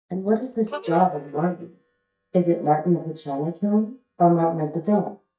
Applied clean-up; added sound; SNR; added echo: neural mask model DeepFilterNet 3.